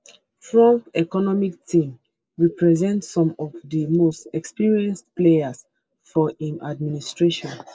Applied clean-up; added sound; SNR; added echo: neural mask model Resemble Enhance denoiser.